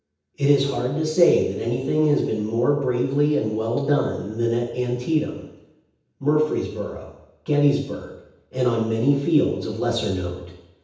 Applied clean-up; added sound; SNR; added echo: none; none; none; reverberation time 0.9 s.